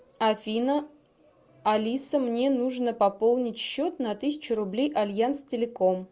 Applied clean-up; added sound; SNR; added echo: none; none; none; none.